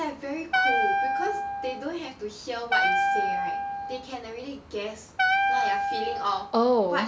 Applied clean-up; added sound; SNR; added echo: none; Wind instrument, woodwind instrument; -3 dB; none.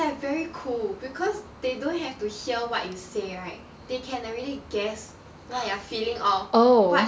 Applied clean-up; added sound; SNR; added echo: none; none; none; none.